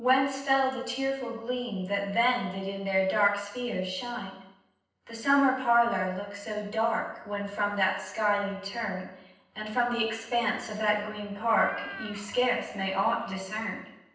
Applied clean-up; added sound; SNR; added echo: neural separator model SepFormer DNS4.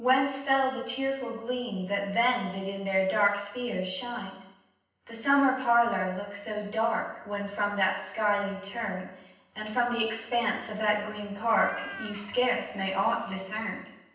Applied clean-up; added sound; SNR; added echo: none; Meow; 15 dB; reverberation time 0.9 s.